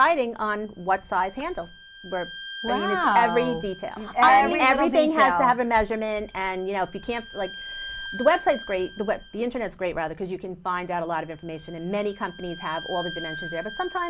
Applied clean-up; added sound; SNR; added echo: none; Bowed string instrument; 16 dB; none.